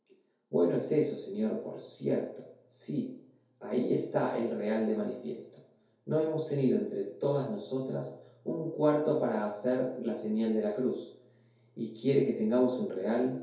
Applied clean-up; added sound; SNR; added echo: none; none; none; reverberation time 2.4 s.